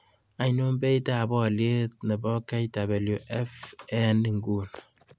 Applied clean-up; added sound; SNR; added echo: none; none; none; none.